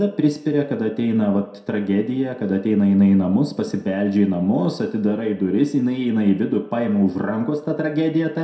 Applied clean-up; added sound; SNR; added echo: none; none; none; reverberation time 0.6 s.